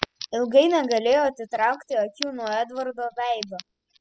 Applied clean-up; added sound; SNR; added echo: classical method spectral subtraction.